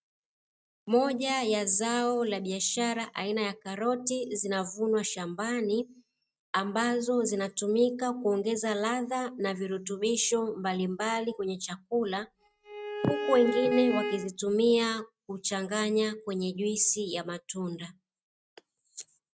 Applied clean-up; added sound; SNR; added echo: neural mask model RNNoise.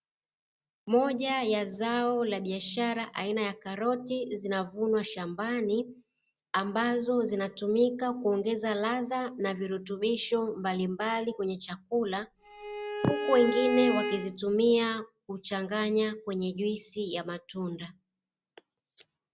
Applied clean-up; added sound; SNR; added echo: none; Bowed string instrument; 4 dB; none.